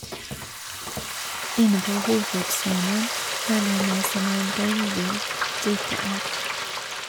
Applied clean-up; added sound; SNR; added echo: none; Frying (food); 2 dB; none.